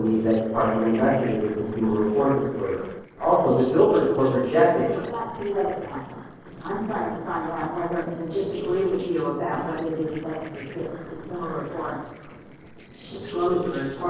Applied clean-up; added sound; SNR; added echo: neural separator model SepFormer DNS4.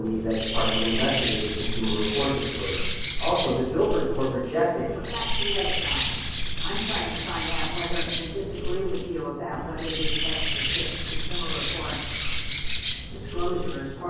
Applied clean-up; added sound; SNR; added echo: none; Bird; -4 dB; reverberation time 1.3 s.